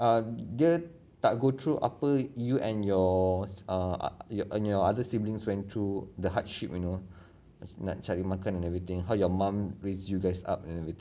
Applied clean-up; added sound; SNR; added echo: none; none; none; none.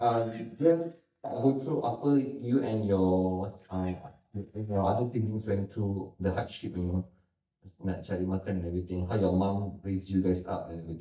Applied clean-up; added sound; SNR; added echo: neural mask model DeepFilterNet 3.